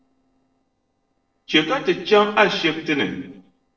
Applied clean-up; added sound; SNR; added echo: neural separator model SepFormer DNS4.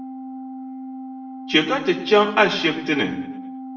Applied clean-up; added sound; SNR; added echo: none; Organ; 11 dB; reverberation time 0.7 s.